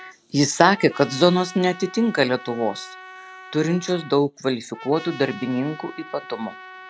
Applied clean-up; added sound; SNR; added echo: none; Trumpet; 18 dB; none.